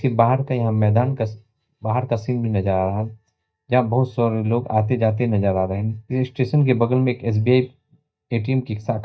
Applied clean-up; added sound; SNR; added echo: neural mask model DeepFilterNet 3.